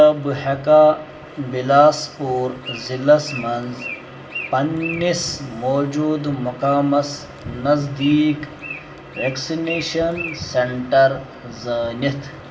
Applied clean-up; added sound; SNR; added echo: none; Bird; 18 dB; reverberation time 1.3 s.